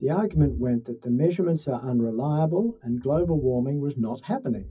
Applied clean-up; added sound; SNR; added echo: classical method WPE with log-MMSE.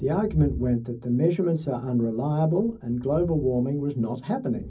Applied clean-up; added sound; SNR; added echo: none; Thunder; 15 dB; reverberation time 0.4 s.